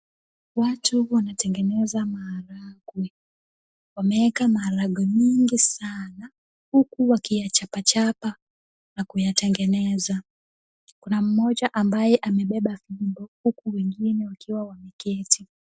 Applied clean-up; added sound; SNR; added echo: none; none; none; none.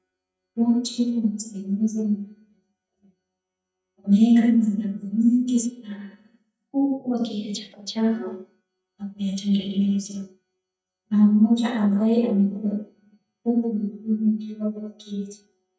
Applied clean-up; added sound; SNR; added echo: neural mask model DeepFilterNet 3.